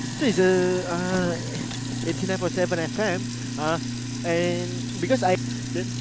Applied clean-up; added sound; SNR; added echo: none; Sink (filling or washing); 4 dB; none.